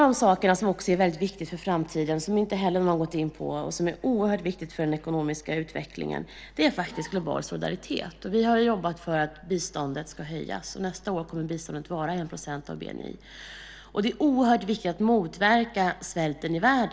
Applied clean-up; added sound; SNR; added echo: none; none; none; none.